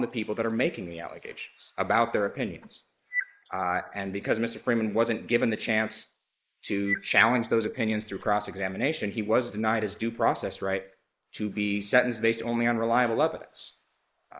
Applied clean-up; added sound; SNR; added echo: neural mask model Resemble Enhance denoiser.